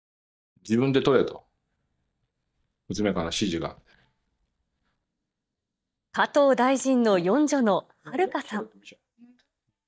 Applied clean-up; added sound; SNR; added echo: neural mask model DeepFilterNet 3.